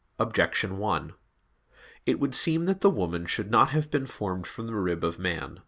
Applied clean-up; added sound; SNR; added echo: none; none; none; none.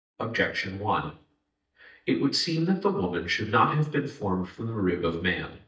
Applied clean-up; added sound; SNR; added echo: neural mask model DeepFilterNet 3.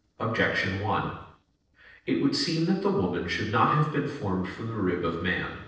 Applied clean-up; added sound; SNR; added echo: neural separator model SepFormer DNS4.